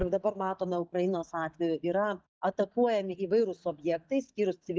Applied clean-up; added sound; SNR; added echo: neural mask model DeepFilterNet 3.